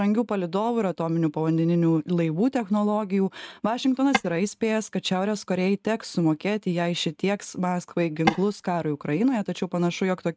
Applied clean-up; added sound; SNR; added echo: neural mask model RNNoise.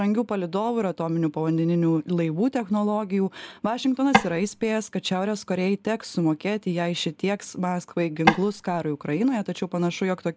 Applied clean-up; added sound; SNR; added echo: none; Tap / Wood; -1 dB; none.